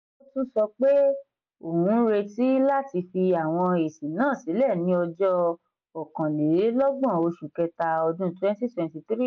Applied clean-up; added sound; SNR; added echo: none; none; none; none.